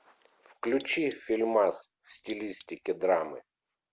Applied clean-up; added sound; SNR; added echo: none; Cutlery, silverware; 14 dB; none.